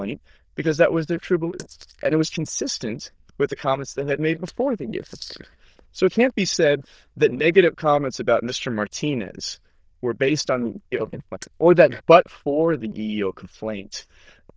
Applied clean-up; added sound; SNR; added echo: neural diffusion model UNIVERSE++.